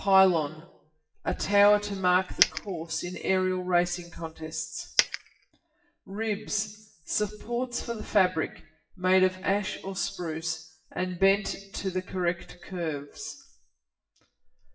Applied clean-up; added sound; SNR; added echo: classical method WPE with log-MMSE.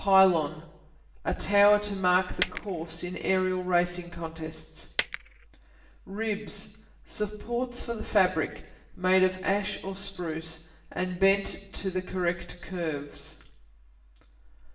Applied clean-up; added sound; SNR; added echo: none; Coin (dropping); 1 dB; reverberation time 0.8 s.